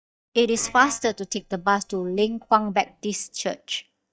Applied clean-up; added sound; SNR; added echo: neural mask model DeepFilterNet 3.